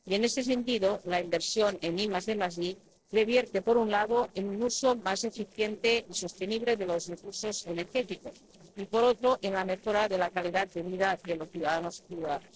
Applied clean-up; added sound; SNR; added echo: neural separator model SepFormer DNS4.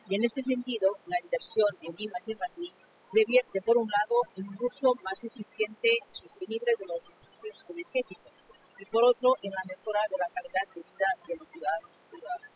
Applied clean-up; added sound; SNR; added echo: classical method spectral subtraction.